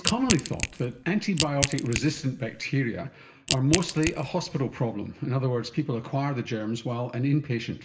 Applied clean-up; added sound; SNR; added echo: none; Crack / Crushing; 5 dB; reverberation time 1.1 s.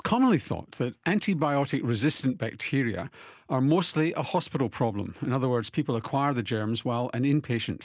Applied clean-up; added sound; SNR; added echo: none; none; none; none.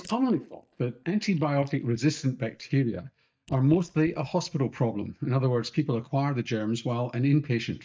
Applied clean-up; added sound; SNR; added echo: neural mask model DeepFilterNet 3.